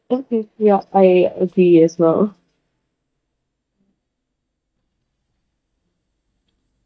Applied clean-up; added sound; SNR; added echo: neural mask model DeepFilterNet 3.